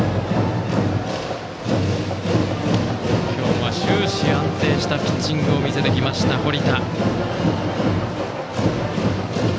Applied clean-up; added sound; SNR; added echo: none; none; none; none.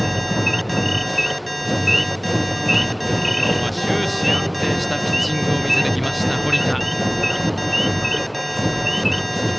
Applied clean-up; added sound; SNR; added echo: none; Alarm + Idling / Wild animals; 1 dB; none.